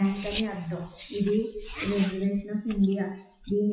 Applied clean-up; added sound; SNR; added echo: classical method WPE with log-MMSE.